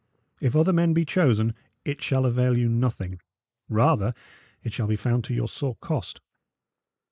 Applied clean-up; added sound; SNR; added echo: neural mask model Resemble Enhance denoiser.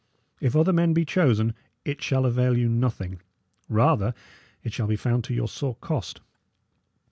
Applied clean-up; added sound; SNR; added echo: none; none; none; none.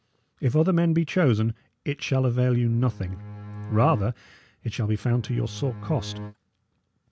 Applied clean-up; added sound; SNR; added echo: none; Bowed string instrument; 13 dB; none.